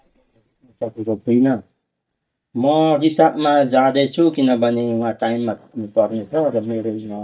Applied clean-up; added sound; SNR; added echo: neural mask model DeepFilterNet 3.